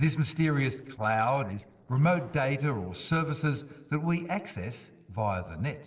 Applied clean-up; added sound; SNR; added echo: neural separator model SepFormer DNS4.